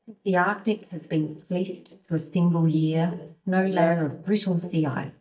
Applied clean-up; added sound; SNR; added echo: neural mask model DeepFilterNet 3.